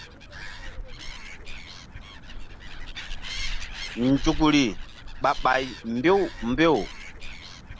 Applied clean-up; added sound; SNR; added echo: none; Animal; 7 dB; none.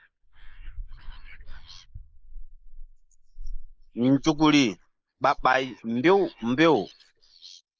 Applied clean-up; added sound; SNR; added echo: neural mask model Resemble Enhance denoiser.